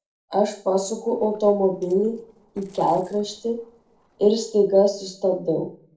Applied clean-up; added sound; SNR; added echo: neural separator model SepFormer DNS4.